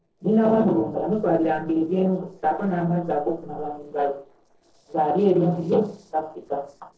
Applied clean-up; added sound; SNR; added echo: neural separator model SepFormer DNS4.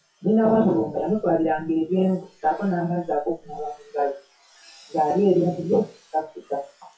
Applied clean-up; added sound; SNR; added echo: classical method WPE with log-MMSE.